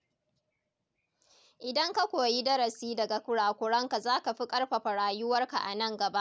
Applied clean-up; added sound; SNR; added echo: none; none; none; none.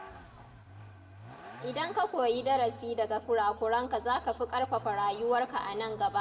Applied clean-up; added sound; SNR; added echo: none; Vehicle; 18 dB; reverberation time 1.4 s.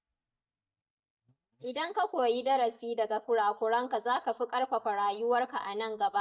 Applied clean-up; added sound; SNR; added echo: neural mask model DeepFilterNet 3.